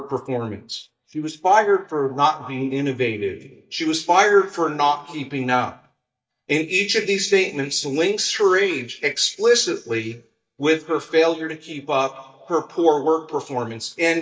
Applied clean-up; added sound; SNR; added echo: neural mask model DeepFilterNet 3.